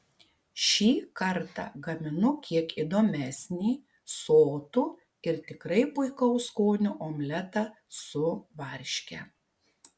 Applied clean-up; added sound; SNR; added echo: none; none; none; none.